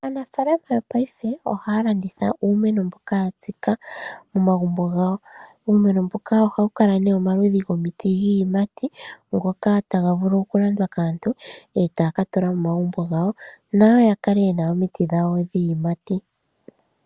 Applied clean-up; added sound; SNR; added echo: none; none; none; none.